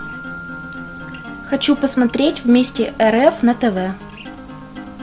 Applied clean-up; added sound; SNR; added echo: none; Acoustic guitar + Wind chime; 14 dB; none.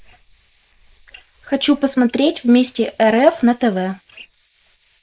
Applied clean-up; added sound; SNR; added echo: neural mask model Resemble Enhance denoiser.